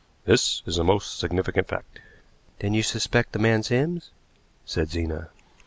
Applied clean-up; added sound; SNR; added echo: none; none; none; none.